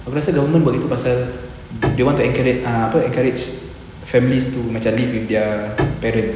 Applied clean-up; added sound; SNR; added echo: none; Bowed string instrument; 11 dB; none.